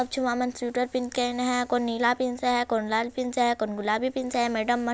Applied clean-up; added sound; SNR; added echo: none; none; none; none.